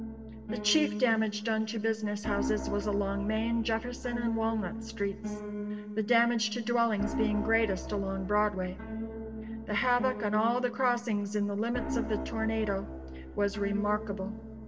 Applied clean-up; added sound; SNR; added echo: none; Piano; 7 dB; reverberation time 2.3 s.